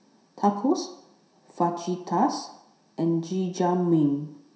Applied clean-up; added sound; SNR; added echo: none; none; none; reverberation time 0.7 s.